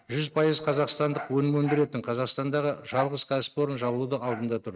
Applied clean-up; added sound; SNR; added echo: neural mask model RNNoise.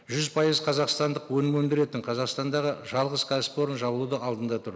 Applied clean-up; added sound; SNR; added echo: none; none; none; none.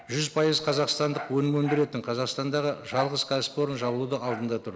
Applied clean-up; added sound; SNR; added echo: none; Dog; 15 dB; none.